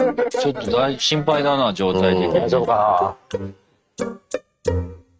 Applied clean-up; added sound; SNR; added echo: neural mask model RNNoise.